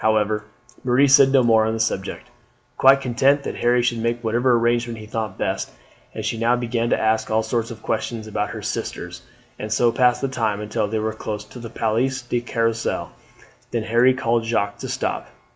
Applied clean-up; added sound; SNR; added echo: none; none; none; none.